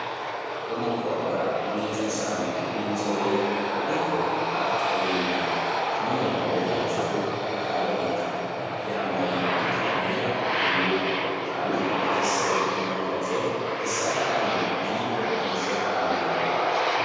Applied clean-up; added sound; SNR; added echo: none; Aircraft; -2 dB; reverberation time 2.1 s.